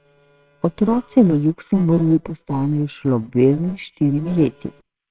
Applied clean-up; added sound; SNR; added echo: neural separator model SepFormer WHAMR!.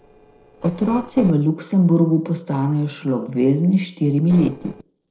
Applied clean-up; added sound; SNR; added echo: neural separator model SepFormer DNS4.